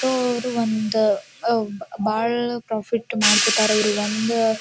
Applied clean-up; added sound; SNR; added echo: none; Hi-hat; 5 dB; none.